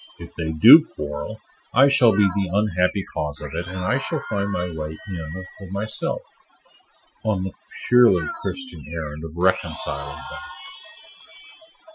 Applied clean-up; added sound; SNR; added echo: classical method Wiener filter.